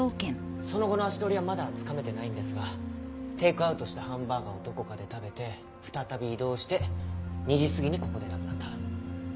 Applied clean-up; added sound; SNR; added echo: none; Engine; 13 dB; none.